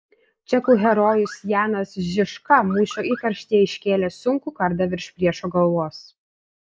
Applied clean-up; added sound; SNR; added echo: neural mask model Resemble Enhance denoiser.